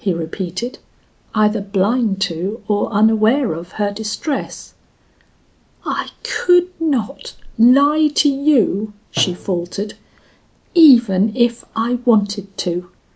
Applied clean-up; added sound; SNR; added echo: none; Drum; 18 dB; none.